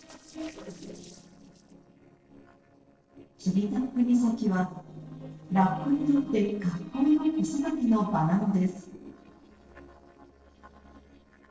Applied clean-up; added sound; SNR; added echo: neural separator model SepFormer DNS4.